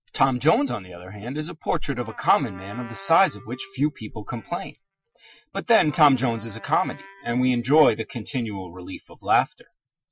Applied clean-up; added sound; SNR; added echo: classical method Wiener filter.